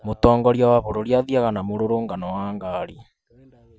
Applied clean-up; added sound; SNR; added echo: none; none; none; none.